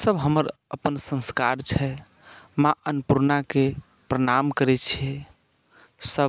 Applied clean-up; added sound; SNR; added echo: none; none; none; none.